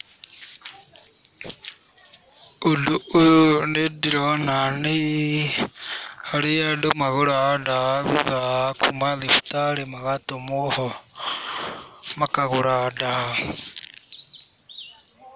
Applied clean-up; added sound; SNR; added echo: none; none; none; none.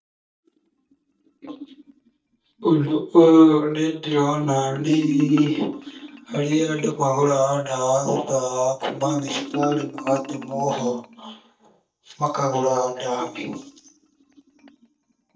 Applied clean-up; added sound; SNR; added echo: neural mask model DeepFilterNet 3.